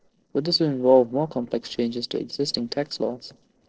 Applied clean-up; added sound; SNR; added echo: neural separator model SepFormer DNS4.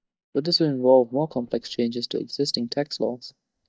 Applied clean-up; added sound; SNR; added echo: neural mask model DeepFilterNet 3.